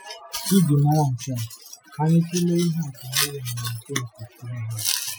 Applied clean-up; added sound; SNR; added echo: classical method Wiener filter.